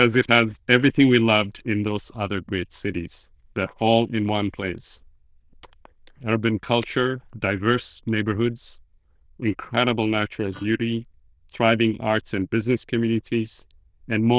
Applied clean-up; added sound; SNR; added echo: neural diffusion model UNIVERSE++.